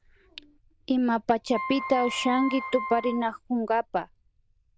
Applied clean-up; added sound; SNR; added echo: neural diffusion model UNIVERSE++.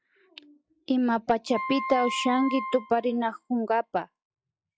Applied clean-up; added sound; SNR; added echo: classical method log-MMSE.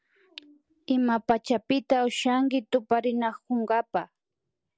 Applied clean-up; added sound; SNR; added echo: none; none; none; none.